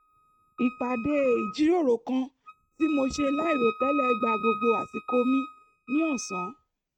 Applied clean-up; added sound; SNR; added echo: neural mask model RNNoise.